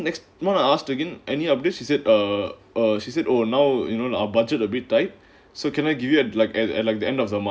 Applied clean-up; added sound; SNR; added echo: none; none; none; none.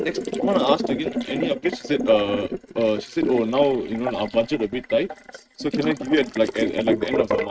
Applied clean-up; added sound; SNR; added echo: neural mask model RNNoise.